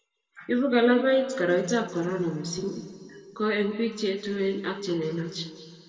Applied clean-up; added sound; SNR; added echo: none; none; none; reverberation time 2.2 s.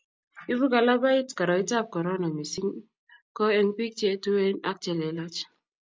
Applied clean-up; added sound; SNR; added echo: none; none; none; none.